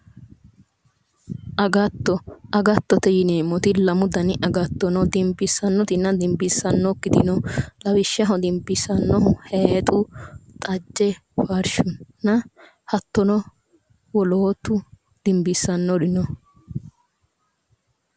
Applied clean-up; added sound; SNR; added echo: none; none; none; none.